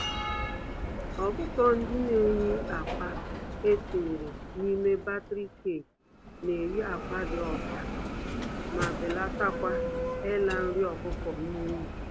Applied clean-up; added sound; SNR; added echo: none; Bell; 4 dB; none.